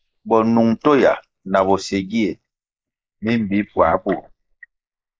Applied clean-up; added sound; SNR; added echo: neural mask model Resemble Enhance denoiser.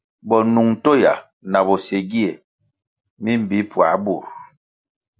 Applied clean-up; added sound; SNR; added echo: none; none; none; none.